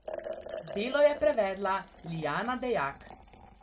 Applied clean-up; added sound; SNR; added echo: none; Liquid; 13 dB; reverberation time 0.2 s.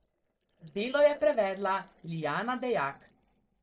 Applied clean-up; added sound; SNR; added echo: neural separator model SepFormer DNS4.